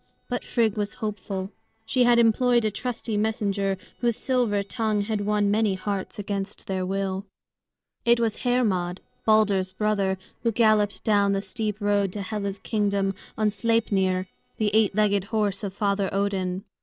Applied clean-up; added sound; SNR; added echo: neural separator model SepFormer DNS4.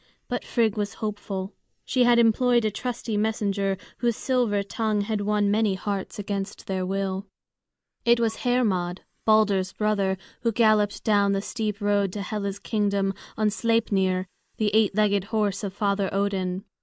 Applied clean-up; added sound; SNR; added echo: neural mask model Resemble Enhance denoiser.